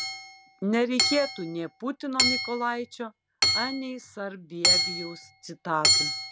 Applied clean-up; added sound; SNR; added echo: none; Hammer / Chink, clink; -3 dB; none.